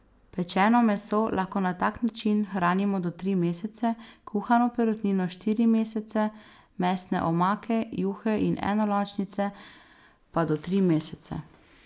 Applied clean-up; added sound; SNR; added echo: none; none; none; none.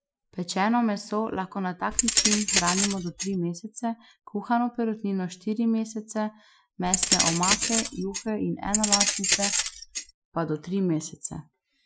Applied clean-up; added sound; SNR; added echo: classical method Wiener filter.